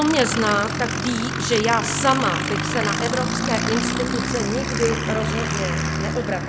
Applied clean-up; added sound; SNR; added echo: none; Aircraft; 0 dB; none.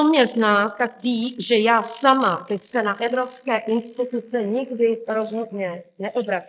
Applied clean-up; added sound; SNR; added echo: neural mask model Resemble Enhance denoiser.